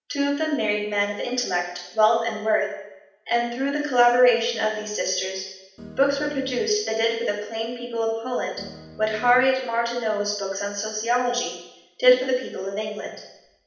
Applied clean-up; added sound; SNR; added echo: none; Guitar; 16 dB; reverberation time 0.8 s.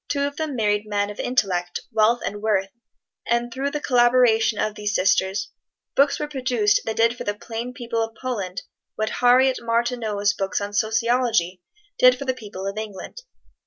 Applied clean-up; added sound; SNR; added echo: none; none; none; none.